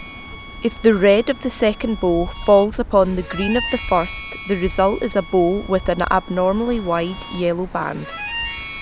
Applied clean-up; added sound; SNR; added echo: none; Harmonica + Bird; 11 dB; none.